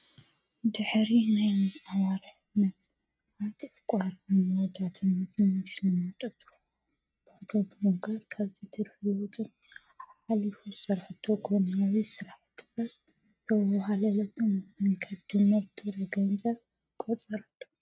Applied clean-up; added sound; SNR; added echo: neural mask model RNNoise.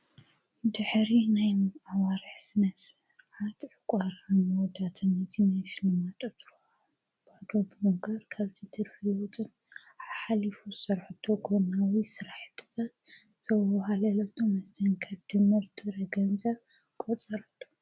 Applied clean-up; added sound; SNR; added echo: none; none; none; none.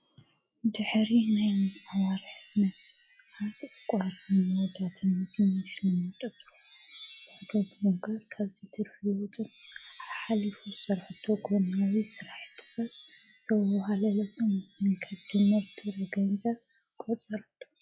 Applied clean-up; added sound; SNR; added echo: classical method log-MMSE.